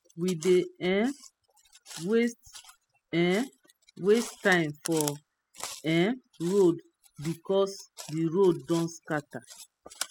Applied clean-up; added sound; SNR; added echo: classical method spectral subtraction.